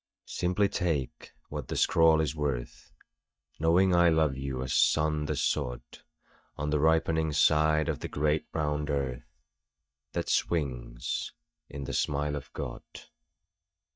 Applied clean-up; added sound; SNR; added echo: neural mask model DeepFilterNet 3.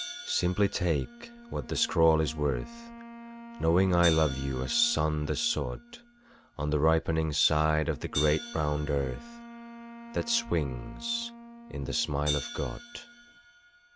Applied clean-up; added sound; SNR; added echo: none; Wind instrument, woodwind instrument + Hi-hat; 13 dB; none.